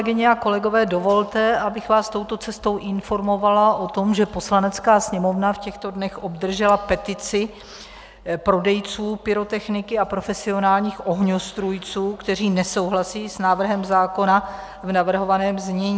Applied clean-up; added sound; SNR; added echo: none; none; none; none.